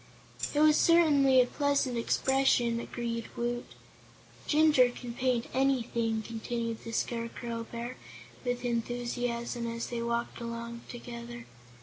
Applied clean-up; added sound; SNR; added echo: none; Tambourine; 12 dB; none.